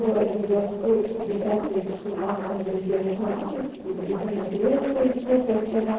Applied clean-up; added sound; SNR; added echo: neural separator model SepFormer DNS4.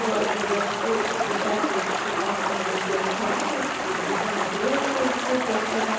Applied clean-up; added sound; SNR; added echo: none; Stream; -2 dB; reverberation time 1.1 s.